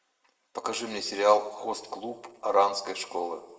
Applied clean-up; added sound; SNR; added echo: none; none; none; reverberation time 1.1 s.